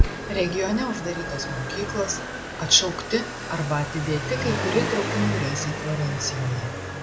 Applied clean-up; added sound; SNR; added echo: none; Motorcycle; 4 dB; none.